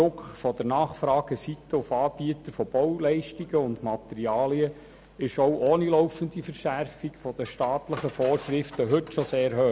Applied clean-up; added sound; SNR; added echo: none; Tools; 19 dB; none.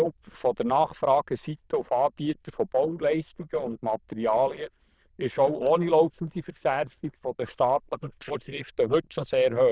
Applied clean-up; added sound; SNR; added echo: neural diffusion model UNIVERSE++.